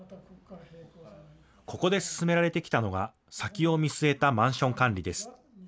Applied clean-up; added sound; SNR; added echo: none; none; none; none.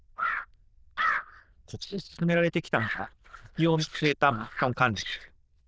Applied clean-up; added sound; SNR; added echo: neural diffusion model UNIVERSE++.